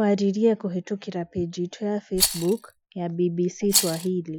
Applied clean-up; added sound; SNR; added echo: classical method Wiener filter.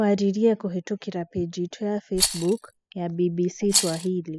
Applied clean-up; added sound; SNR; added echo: classical method spectral subtraction.